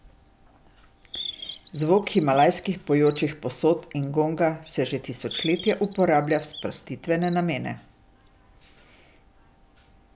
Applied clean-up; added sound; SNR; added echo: none; Bird; 16 dB; none.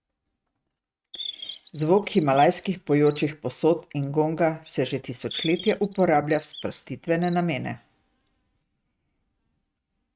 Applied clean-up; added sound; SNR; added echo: neural mask model RNNoise.